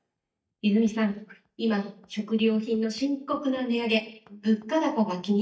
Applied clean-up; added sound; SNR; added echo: neural mask model DeepFilterNet 3.